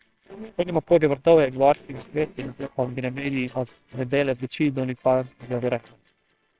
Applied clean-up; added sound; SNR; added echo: neural separator model SepFormer WHAMR!.